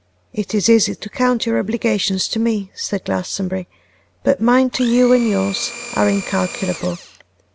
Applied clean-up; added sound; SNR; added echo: none; Domestic sounds, home sounds; 13 dB; none.